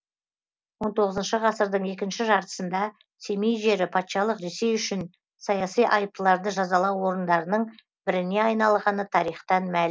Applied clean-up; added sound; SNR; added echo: none; none; none; none.